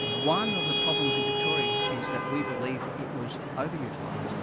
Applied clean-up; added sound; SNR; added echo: none; Traffic noise, roadway noise / Vehicle horn, car horn, honking; -4 dB; none.